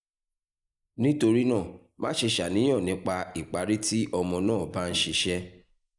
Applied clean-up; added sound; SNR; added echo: neural mask model Resemble Enhance denoiser.